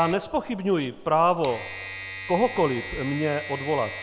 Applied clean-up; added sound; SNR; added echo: none; Domestic sounds, home sounds; 12 dB; none.